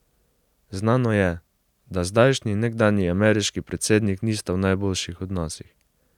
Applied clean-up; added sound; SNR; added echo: none; none; none; none.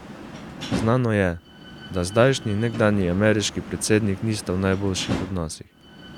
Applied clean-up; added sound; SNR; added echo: none; Slam; 11 dB; none.